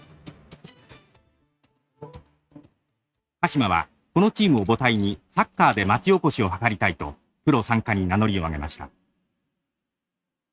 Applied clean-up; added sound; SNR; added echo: neural mask model RNNoise.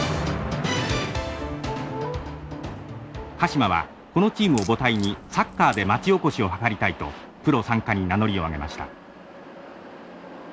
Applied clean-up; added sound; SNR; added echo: none; Crack; 17 dB; none.